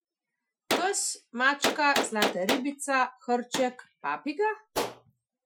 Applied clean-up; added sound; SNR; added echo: classical method Wiener filter.